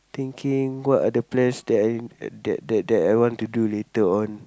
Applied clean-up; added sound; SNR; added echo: none; none; none; none.